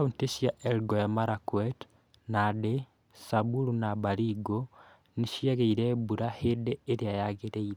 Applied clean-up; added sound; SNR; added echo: none; none; none; none.